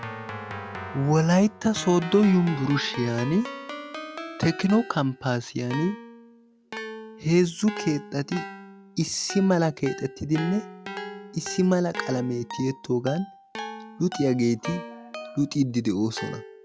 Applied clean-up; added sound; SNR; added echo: none; Keyboard (musical); 12 dB; none.